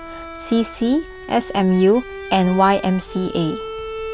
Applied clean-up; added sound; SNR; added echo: none; Bowed string instrument; 13 dB; none.